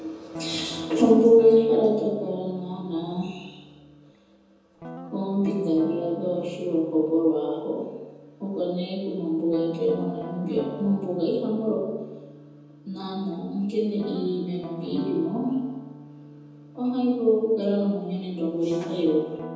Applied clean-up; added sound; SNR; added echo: none; Guitar; 16 dB; reverberation time 1.1 s.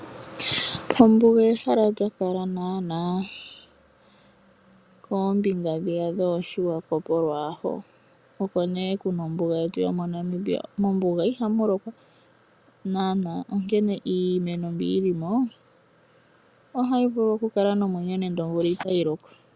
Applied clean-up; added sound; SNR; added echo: none; none; none; none.